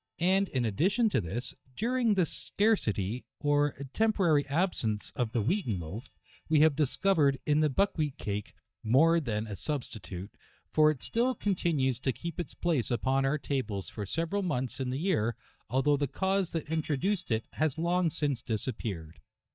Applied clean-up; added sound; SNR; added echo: neural mask model DeepFilterNet 3.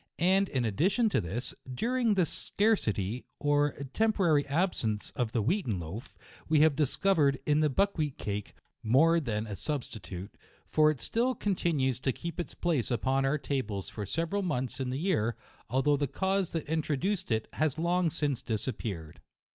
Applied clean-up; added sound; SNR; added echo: none; none; none; none.